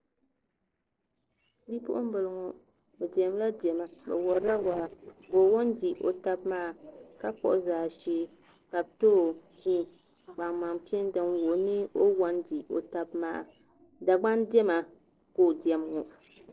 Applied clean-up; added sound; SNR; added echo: neural separator model SepFormer DNS4.